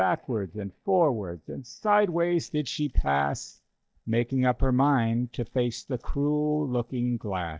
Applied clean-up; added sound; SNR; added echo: neural mask model DeepFilterNet 3.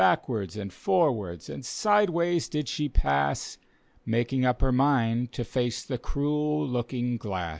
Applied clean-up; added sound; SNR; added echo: none; none; none; none.